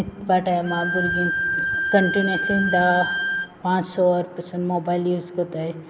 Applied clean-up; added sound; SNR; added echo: none; Bowed string instrument; 2 dB; none.